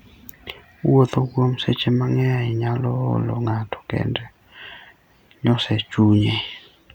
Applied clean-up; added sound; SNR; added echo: none; none; none; none.